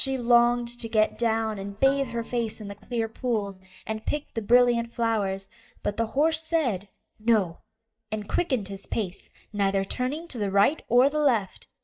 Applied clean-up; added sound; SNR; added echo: neural mask model DeepFilterNet 3.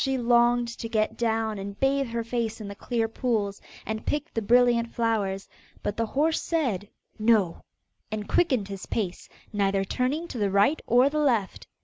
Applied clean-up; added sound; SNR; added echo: none; none; none; none.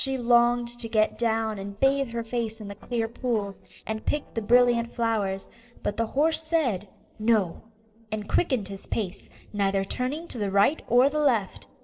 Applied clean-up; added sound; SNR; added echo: neural separator model SepFormer DNS4.